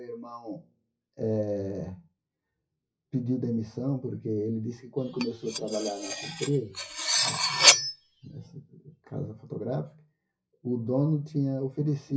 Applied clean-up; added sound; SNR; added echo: classical method WPE with log-MMSE.